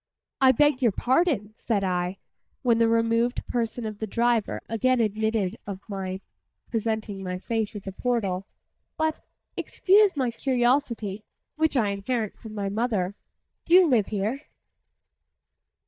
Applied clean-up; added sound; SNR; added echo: neural mask model DeepFilterNet 3.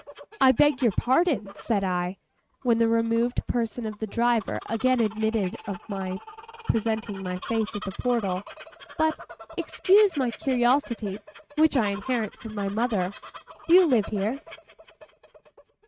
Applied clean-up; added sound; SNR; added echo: neural mask model RNNoise.